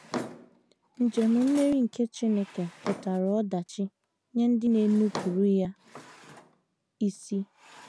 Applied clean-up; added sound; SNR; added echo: none; Drawer open or close; 15 dB; none.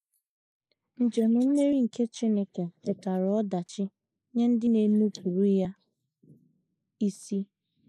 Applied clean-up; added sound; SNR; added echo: neural mask model Resemble Enhance denoiser.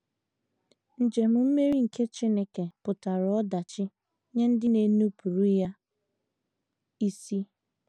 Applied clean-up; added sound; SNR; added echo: none; none; none; none.